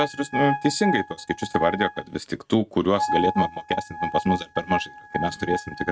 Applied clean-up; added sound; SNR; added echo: neural mask model RNNoise.